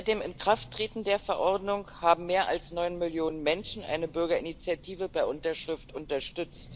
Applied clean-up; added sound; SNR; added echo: none; Train; 19 dB; none.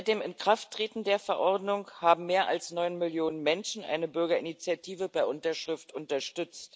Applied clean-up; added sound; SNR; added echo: none; none; none; none.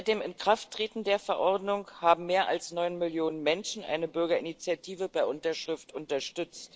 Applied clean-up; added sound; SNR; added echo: neural separator model SepFormer DNS4.